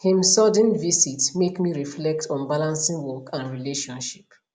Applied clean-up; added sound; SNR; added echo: none; none; none; none.